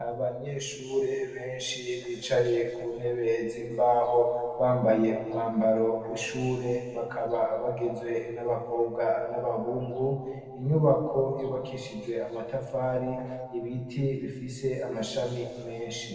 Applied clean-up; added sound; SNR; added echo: neural separator model SepFormer DNS4.